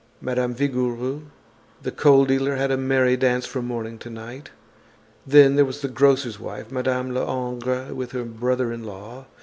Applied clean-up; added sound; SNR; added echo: none; none; none; none.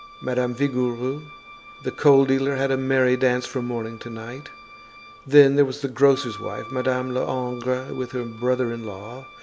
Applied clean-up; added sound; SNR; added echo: none; Wind instrument, woodwind instrument; 19 dB; none.